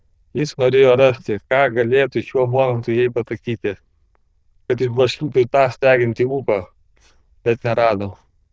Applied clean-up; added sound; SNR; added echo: neural diffusion model UNIVERSE++.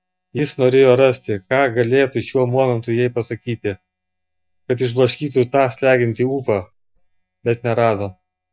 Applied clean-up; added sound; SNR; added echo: neural mask model DeepFilterNet 3.